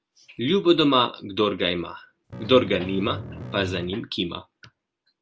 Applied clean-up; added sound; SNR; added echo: none; Bass guitar; 11 dB; none.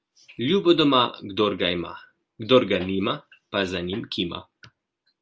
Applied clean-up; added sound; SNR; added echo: none; none; none; none.